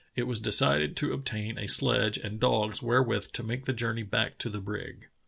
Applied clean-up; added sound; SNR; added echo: none; none; none; none.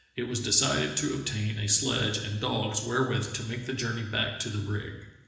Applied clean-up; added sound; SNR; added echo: none; none; none; reverberation time 1.0 s.